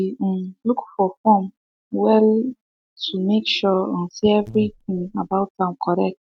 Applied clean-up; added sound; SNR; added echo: neural mask model RNNoise.